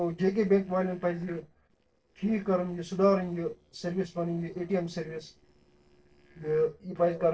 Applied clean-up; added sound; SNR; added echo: neural separator model SepFormer DNS4.